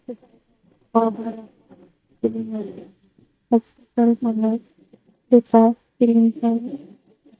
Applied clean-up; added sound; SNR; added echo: neural mask model DeepFilterNet 3.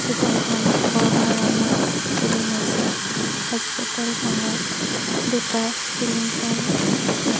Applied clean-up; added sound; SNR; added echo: none; Fill (with liquid) / Water tap, faucet + Wind; -5 dB; none.